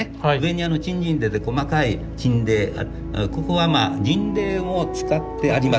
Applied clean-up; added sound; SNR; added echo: none; none; none; none.